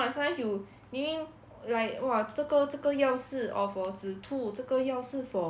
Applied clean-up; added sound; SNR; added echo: none; none; none; none.